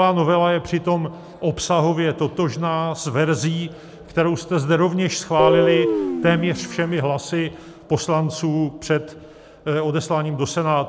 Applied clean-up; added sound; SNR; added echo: none; Guitar; 0 dB; none.